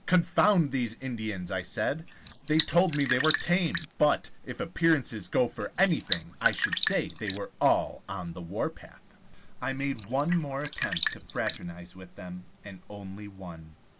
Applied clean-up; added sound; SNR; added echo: neural mask model Resemble Enhance denoiser.